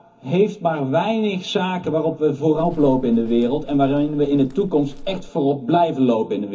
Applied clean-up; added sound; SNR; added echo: none; Livestock, farm animals, working animals; 15 dB; reverberation time 0.3 s.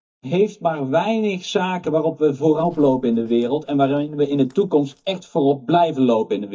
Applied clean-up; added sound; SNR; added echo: neural mask model DeepFilterNet 3.